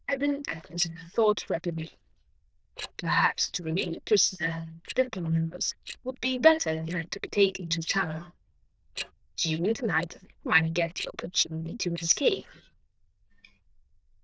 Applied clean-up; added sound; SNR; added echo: neural diffusion model UNIVERSE++.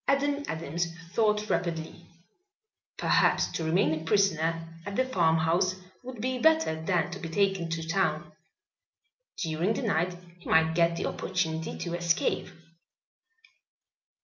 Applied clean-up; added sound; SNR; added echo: none; none; none; none.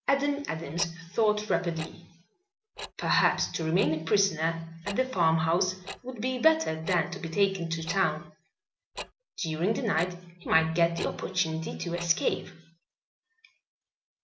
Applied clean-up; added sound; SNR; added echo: none; Tick-tock; 17 dB; none.